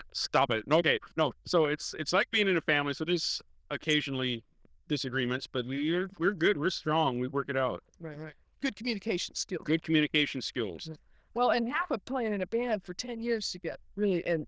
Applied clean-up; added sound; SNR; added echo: neural diffusion model UNIVERSE++.